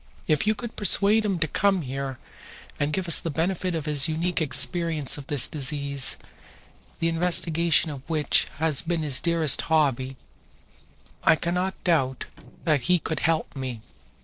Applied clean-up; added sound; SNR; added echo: neural separator model SepFormer DNS4.